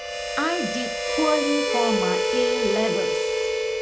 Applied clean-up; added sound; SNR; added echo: none; Harmonica; -3 dB; none.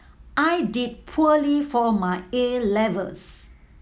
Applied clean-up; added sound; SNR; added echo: none; none; none; none.